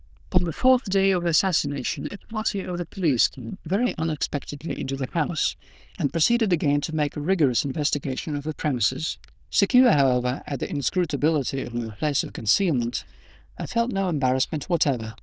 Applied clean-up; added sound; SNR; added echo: neural diffusion model UNIVERSE++.